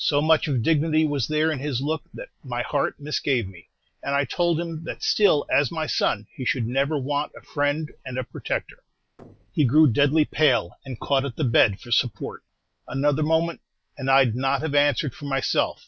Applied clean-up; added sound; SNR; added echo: neural separator model SepFormer DNS4.